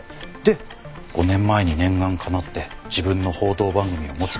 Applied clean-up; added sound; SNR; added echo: none; none; none; none.